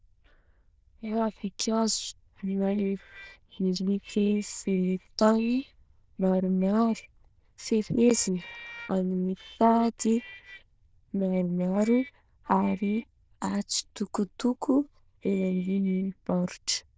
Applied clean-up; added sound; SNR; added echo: neural diffusion model UNIVERSE++.